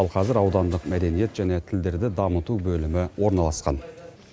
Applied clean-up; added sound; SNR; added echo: none; none; none; none.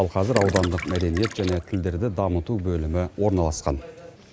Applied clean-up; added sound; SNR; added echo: none; Gurgling; 9 dB; none.